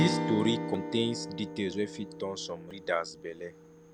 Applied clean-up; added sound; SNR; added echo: none; Strum; 4 dB; none.